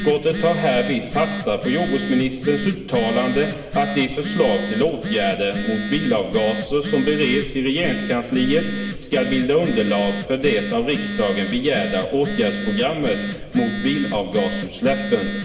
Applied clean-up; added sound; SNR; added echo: none; Telephone; 6 dB; reverberation time 1.7 s.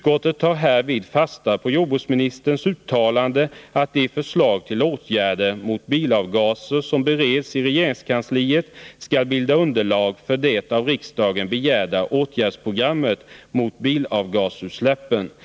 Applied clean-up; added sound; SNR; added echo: none; none; none; none.